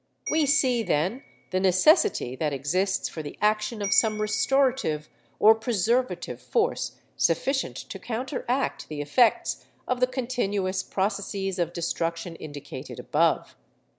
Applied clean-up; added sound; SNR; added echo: none; Bell; 15 dB; none.